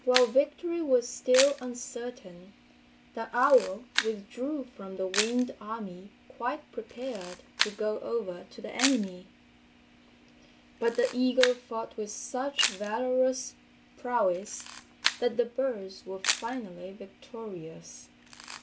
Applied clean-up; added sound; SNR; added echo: none; Camera; 7 dB; none.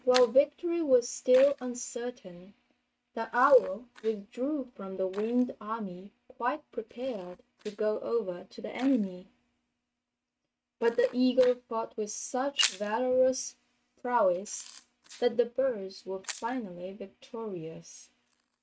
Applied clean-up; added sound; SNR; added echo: neural mask model RNNoise.